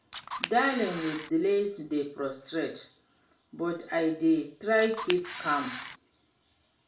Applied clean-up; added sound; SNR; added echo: none; Camera; 9 dB; reverberation time 0.4 s.